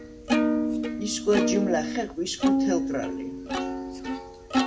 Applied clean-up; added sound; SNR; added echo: none; Plucked string instrument; -4 dB; reverberation time 0.2 s.